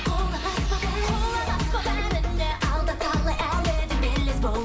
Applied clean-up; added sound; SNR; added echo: none; none; none; reverberation time 3.0 s.